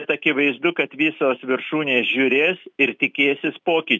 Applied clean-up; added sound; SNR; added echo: none; none; none; none.